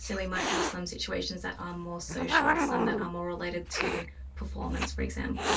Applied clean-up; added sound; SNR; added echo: none; Hiss; -2 dB; reverberation time 0.2 s.